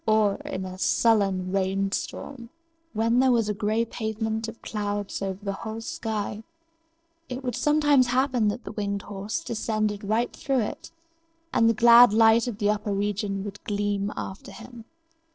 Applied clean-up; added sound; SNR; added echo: neural separator model SepFormer DNS4.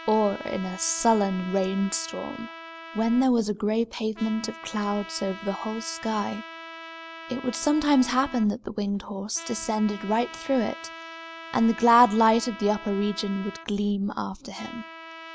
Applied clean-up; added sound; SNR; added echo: none; Trumpet; 16 dB; none.